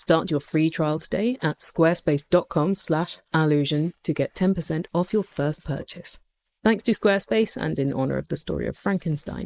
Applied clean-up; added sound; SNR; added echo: neural mask model Resemble Enhance denoiser.